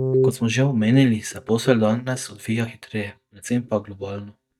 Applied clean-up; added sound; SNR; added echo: neural mask model DeepFilterNet 3.